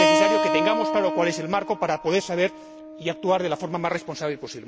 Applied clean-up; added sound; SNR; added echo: none; Keyboard (musical); 1 dB; none.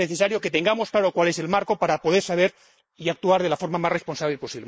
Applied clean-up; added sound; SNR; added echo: neural mask model Resemble Enhance denoiser.